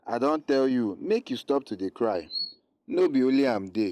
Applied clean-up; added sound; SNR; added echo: neural mask model Resemble Enhance denoiser.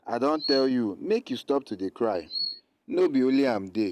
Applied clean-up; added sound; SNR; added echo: none; Chirp, tweet; 12 dB; none.